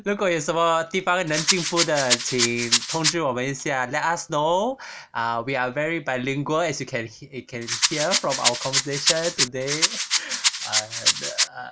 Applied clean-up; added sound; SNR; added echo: none; Rattle; -2 dB; none.